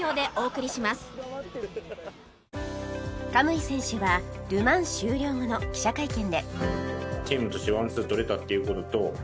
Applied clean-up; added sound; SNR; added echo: none; none; none; none.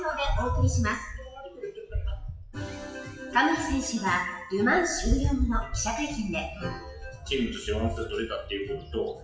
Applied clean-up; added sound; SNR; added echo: classical method WPE with log-MMSE.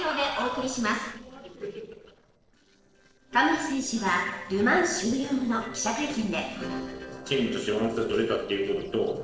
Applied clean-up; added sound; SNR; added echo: neural separator model SepFormer DNS4.